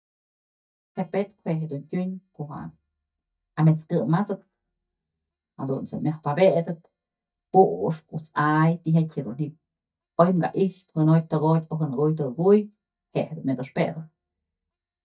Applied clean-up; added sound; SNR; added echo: neural mask model DeepFilterNet 3.